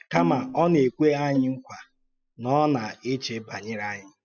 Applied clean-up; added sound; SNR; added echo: classical method spectral subtraction.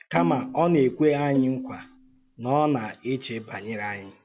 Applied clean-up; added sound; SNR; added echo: none; Bowed string instrument; 8 dB; none.